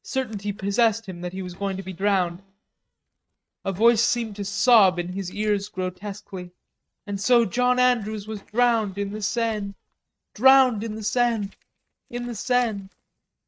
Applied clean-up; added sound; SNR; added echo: neural mask model RNNoise.